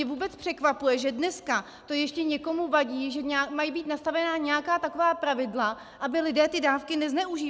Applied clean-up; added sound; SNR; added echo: none; none; none; none.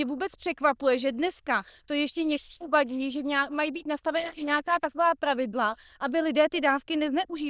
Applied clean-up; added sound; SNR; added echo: neural diffusion model UNIVERSE++.